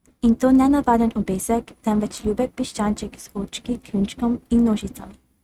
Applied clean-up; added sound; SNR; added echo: neural mask model RNNoise.